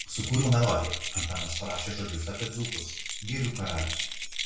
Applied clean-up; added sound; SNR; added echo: none; Keys jangling; 5 dB; reverberation time 0.6 s.